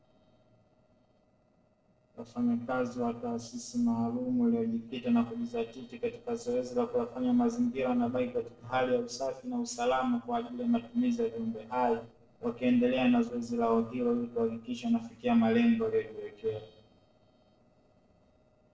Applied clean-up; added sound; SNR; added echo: neural separator model SepFormer DNS4.